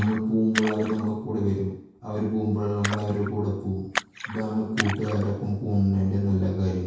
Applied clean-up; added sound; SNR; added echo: none; Splash, splatter; 12 dB; reverberation time 0.6 s.